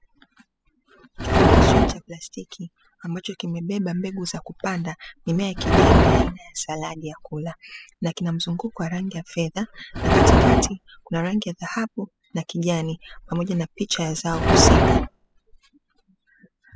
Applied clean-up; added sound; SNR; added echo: classical method spectral subtraction.